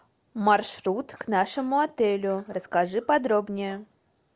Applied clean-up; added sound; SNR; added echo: none; none; none; none.